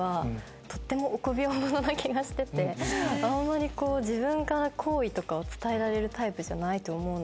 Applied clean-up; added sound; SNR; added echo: none; none; none; none.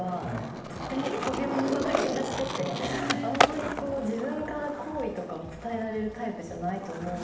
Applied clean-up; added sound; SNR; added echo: none; Skateboard; 1 dB; reverberation time 0.8 s.